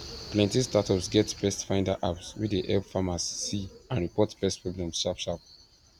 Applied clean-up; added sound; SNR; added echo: none; none; none; none.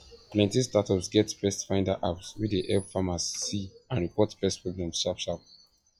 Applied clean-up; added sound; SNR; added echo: classical method log-MMSE.